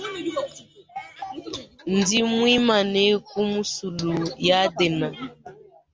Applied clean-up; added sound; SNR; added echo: none; none; none; none.